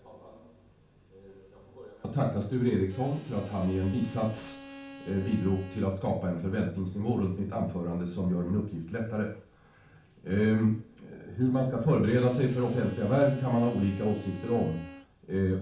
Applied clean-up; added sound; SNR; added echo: none; Bowed string instrument; 17 dB; reverberation time 0.4 s.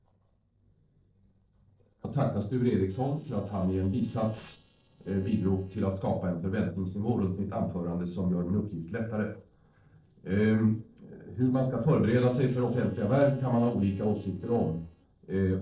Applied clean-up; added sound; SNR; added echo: neural separator model SepFormer DNS4.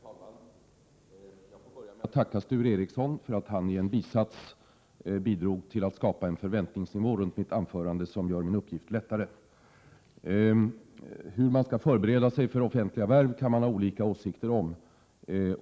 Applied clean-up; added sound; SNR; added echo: none; none; none; none.